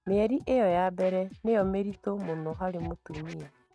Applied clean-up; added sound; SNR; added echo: neural mask model RNNoise.